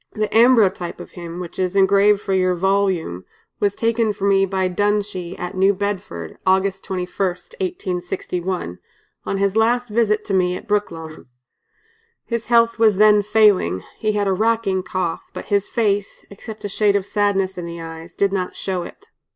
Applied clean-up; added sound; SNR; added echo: neural mask model Resemble Enhance denoiser.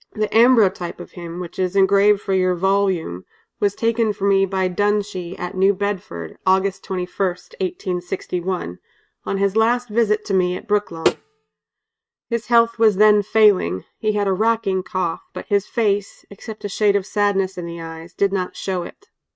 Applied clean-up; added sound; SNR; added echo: neural mask model RNNoise.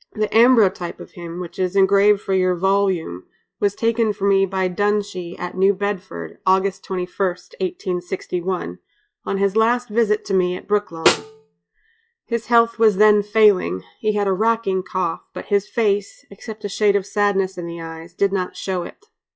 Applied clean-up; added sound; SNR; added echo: classical method log-MMSE.